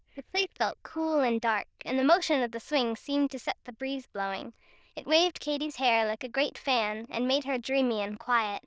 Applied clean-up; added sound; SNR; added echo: neural diffusion model UNIVERSE++.